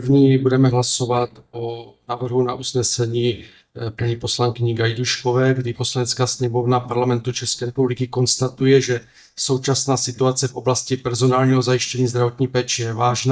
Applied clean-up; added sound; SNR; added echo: neural mask model DeepFilterNet 3.